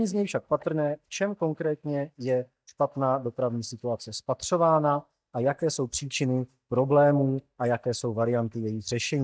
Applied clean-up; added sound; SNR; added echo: neural mask model DeepFilterNet 3.